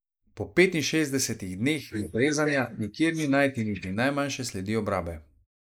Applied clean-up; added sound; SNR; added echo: neural mask model Resemble Enhance denoiser.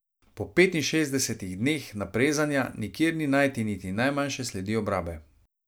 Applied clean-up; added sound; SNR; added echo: none; none; none; none.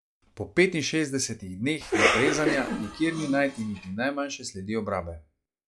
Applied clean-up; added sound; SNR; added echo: classical method log-MMSE.